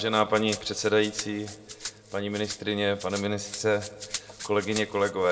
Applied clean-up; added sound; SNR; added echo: none; Rattle (instrument); 14 dB; reverberation time 2.1 s.